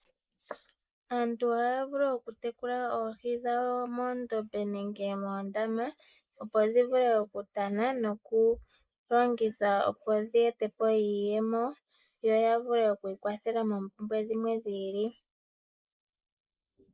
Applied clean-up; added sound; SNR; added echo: neural mask model Resemble Enhance denoiser.